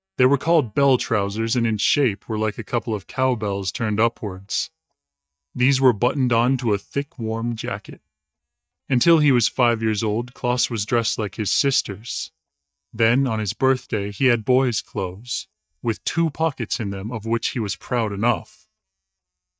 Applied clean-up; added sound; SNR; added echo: neural mask model DeepFilterNet 3.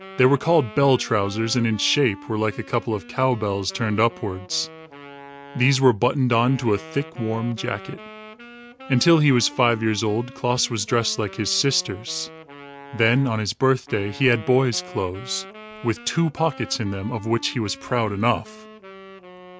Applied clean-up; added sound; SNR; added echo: none; Wind instrument, woodwind instrument; 18 dB; none.